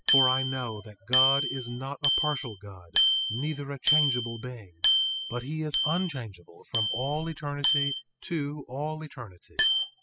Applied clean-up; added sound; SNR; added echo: classical method spectral subtraction.